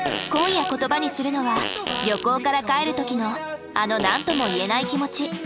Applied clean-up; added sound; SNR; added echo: none; Fart; 4 dB; none.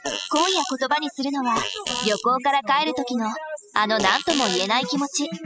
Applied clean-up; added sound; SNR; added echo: classical method spectral subtraction.